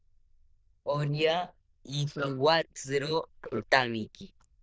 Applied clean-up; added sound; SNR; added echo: neural diffusion model UNIVERSE++.